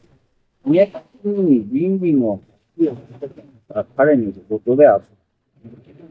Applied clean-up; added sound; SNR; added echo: neural mask model DeepFilterNet 3.